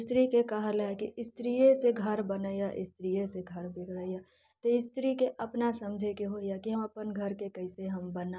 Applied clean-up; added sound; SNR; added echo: none; none; none; none.